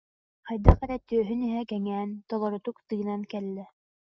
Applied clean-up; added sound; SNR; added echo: neural mask model RNNoise.